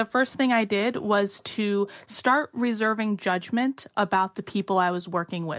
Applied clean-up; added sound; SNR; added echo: none; none; none; none.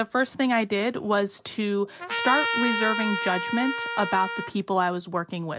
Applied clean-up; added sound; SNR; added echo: none; Trumpet; 3 dB; none.